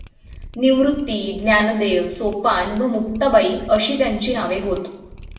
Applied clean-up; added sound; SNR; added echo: none; Mechanisms; 18 dB; reverberation time 0.8 s.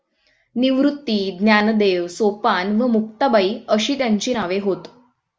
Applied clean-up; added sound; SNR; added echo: none; none; none; none.